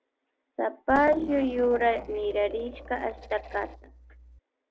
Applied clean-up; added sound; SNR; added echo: neural separator model SepFormer DNS4.